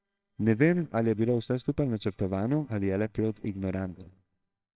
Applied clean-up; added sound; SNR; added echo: neural separator model SepFormer WHAMR!.